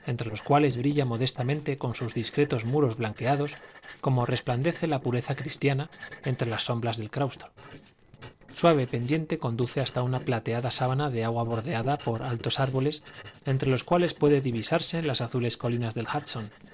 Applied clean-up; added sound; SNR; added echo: neural separator model SepFormer DNS4.